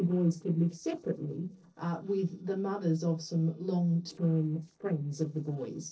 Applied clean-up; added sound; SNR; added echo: neural separator model SepFormer DNS4.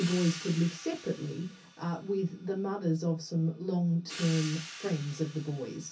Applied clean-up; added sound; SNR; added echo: none; Hi-hat; 14 dB; reverberation time 0.3 s.